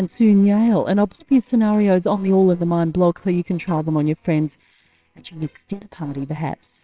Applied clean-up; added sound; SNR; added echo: neural separator model SepFormer WHAMR!.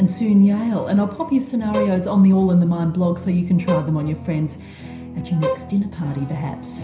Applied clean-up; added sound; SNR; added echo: none; Bowed string instrument; 10 dB; reverberation time 0.5 s.